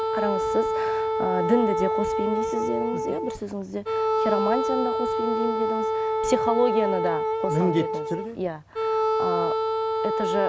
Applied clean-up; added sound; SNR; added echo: none; Wind instrument, woodwind instrument; -3 dB; none.